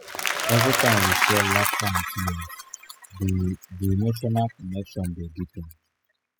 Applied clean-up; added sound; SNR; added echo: classical method spectral subtraction.